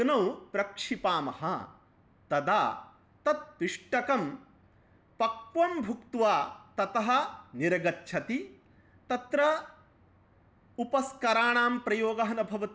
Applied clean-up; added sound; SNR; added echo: none; none; none; none.